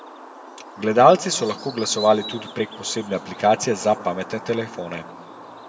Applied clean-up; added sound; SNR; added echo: none; Bird; 16 dB; reverberation time 0.9 s.